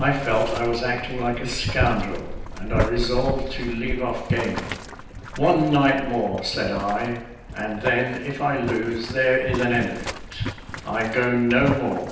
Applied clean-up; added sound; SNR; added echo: none; Boiling; 6 dB; reverberation time 0.9 s.